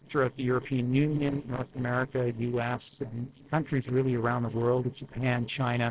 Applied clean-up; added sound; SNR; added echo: neural separator model SepFormer DNS4.